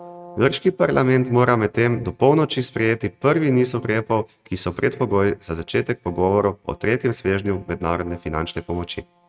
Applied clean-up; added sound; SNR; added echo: neural mask model RNNoise.